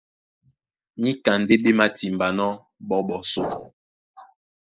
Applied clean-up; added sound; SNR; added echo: neural mask model Resemble Enhance denoiser.